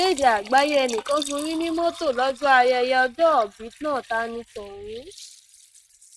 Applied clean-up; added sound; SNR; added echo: neural mask model RNNoise.